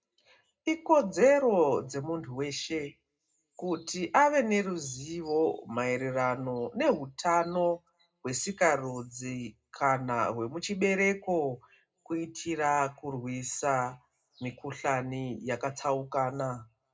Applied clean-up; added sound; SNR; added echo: none; none; none; reverberation time 0.2 s.